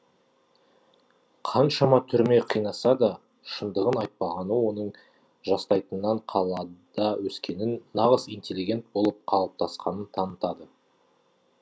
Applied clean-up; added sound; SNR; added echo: none; none; none; none.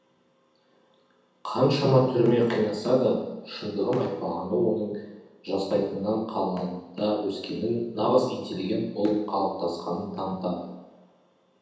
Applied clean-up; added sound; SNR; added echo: none; none; none; reverberation time 0.9 s.